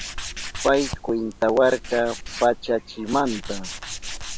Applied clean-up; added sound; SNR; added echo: none; Tools; 10 dB; none.